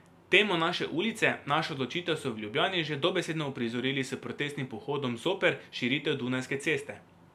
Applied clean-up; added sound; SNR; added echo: none; none; none; none.